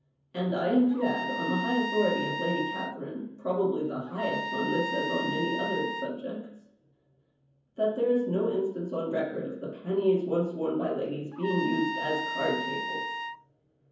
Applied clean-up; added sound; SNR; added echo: none; Trumpet; 5 dB; reverberation time 0.7 s.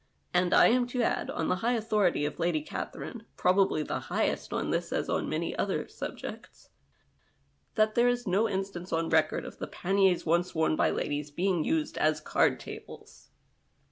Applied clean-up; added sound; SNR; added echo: none; none; none; none.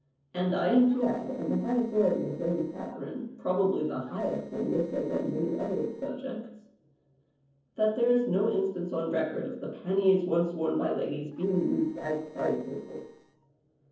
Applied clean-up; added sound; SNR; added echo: neural separator model SepFormer DNS4.